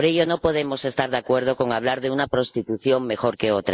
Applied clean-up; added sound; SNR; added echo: neural mask model Resemble Enhance denoiser.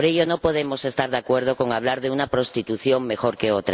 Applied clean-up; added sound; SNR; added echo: none; none; none; none.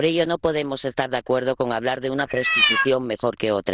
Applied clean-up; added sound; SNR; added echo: neural diffusion model UNIVERSE++.